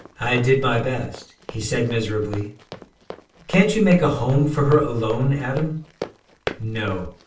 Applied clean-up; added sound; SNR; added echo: none; Run; 16 dB; reverberation time 0.4 s.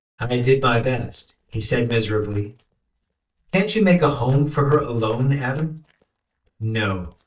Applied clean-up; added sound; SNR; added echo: neural mask model DeepFilterNet 3.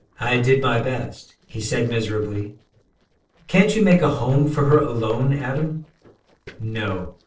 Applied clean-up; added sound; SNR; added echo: neural separator model SepFormer DNS4.